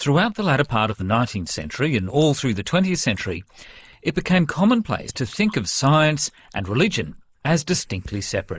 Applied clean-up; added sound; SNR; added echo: neural mask model Resemble Enhance denoiser.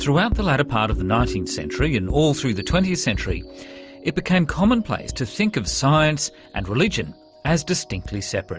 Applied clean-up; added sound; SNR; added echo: none; none; none; none.